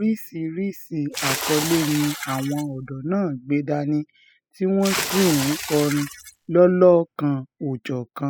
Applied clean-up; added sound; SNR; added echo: classical method spectral subtraction.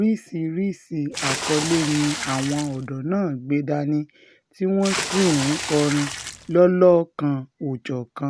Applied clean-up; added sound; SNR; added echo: none; Water / Splash, splatter; 6 dB; none.